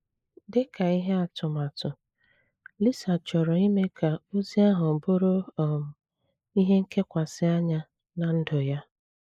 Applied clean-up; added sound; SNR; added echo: neural mask model Resemble Enhance denoiser.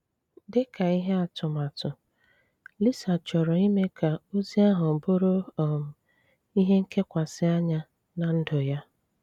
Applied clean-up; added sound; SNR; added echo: none; none; none; none.